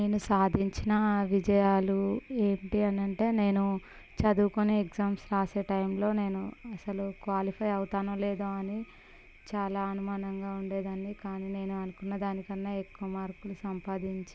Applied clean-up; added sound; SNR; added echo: none; none; none; none.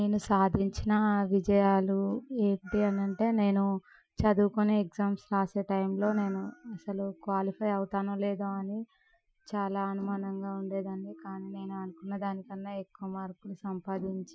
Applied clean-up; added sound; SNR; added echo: classical method Wiener filter.